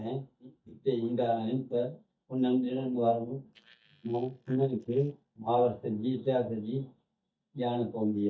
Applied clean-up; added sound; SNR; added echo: neural mask model DeepFilterNet 3.